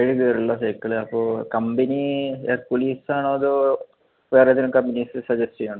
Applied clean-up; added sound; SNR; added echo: none; none; none; none.